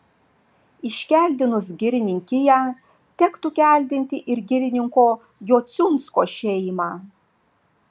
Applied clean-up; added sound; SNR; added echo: none; none; none; none.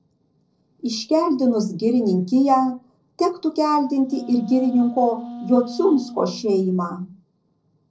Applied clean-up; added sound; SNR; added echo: neural separator model SepFormer DNS4.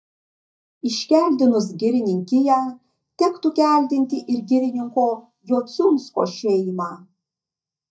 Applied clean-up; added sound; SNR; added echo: neural mask model DeepFilterNet 3.